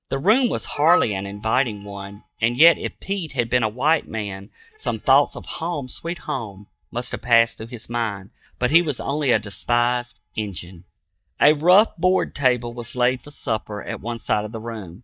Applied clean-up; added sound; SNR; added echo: neural mask model DeepFilterNet 3.